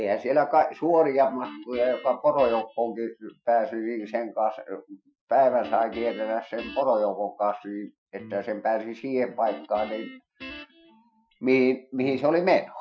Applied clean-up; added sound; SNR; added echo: classical method Wiener filter.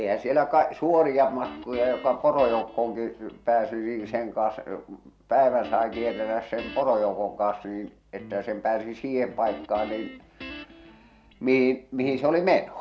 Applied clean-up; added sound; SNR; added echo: none; Guitar; 19 dB; none.